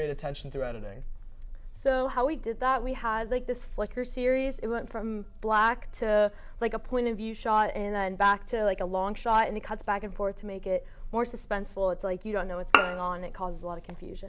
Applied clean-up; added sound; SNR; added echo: none; Bowed string instrument; 0 dB; none.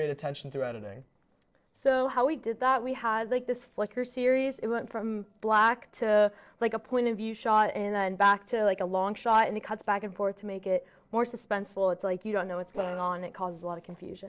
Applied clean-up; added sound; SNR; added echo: neural separator model SepFormer DNS4.